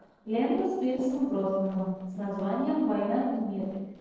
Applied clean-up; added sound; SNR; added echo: neural separator model SepFormer DNS4.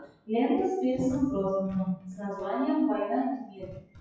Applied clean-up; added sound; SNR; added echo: classical method WPE with log-MMSE.